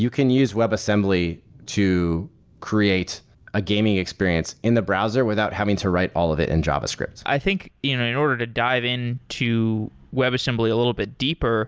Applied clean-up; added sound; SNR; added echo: none; none; none; none.